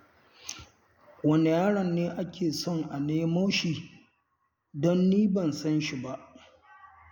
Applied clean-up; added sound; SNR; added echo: none; none; none; none.